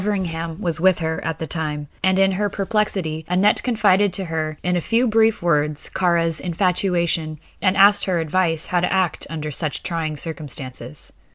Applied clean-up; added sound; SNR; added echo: none; none; none; none.